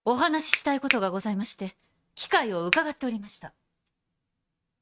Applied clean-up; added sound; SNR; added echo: neural mask model RNNoise.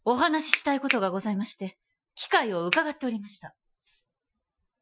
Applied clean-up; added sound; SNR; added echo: classical method Wiener filter.